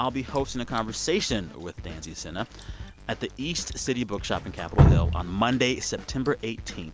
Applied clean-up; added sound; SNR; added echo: none; Drip; 0 dB; none.